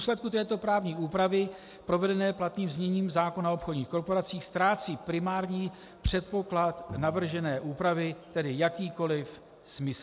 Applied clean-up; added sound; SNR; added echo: none; Bowed string instrument; 17 dB; none.